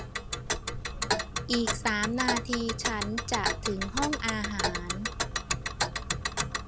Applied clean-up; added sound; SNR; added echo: none; Tick; -2 dB; none.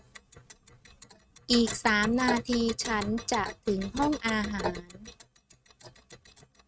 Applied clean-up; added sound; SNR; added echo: neural mask model RNNoise.